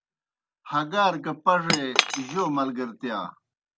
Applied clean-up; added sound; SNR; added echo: none; Cutlery, silverware / Chink, clink; 3 dB; none.